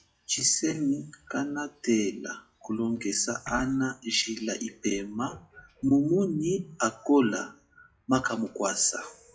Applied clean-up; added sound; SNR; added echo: classical method WPE with log-MMSE.